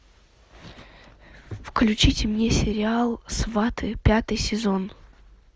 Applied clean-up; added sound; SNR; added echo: none; none; none; none.